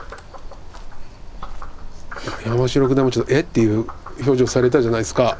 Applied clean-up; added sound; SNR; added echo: none; Frog; 11 dB; none.